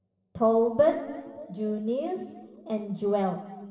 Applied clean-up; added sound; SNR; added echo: neural separator model SepFormer DNS4.